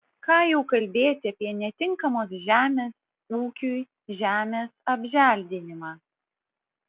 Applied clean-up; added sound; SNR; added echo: none; none; none; none.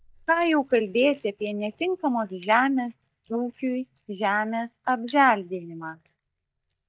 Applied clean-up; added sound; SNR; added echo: neural mask model DeepFilterNet 3.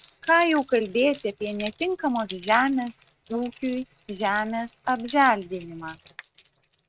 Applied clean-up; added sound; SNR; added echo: neural mask model RNNoise.